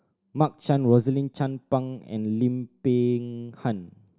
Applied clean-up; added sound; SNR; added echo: none; none; none; none.